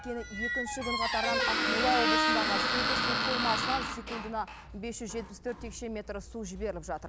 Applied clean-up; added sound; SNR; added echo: none; Squeak; -4 dB; none.